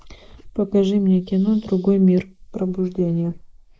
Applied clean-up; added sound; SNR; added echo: neural mask model Resemble Enhance denoiser.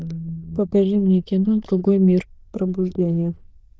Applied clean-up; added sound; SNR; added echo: neural diffusion model UNIVERSE++.